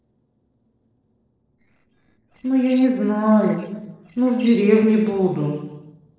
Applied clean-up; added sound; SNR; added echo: neural separator model SepFormer DNS4.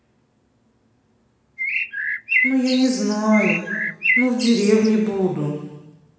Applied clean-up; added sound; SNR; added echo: none; Bird; 2 dB; reverberation time 1.1 s.